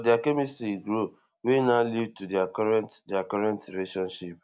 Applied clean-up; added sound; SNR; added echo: none; none; none; none.